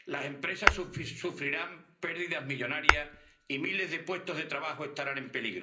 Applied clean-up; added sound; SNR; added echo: none; Tap / Hammer; -1 dB; reverberation time 0.5 s.